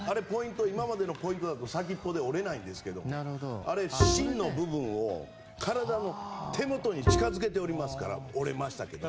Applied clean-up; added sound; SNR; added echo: none; Bowed string instrument; -2 dB; none.